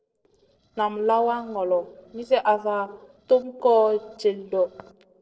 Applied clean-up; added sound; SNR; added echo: neural separator model SepFormer DNS4.